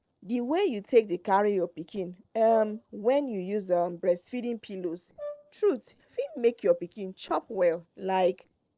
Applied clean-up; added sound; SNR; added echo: neural separator model SepFormer DNS4.